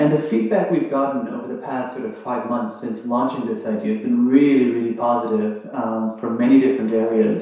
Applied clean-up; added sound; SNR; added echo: none; none; none; reverberation time 0.7 s.